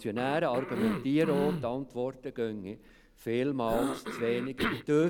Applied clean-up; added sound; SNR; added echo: none; Cough; 6 dB; none.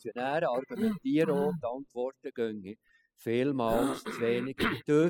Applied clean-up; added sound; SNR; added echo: classical method spectral subtraction.